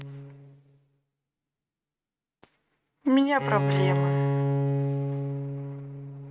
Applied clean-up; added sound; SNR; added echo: neural mask model RNNoise.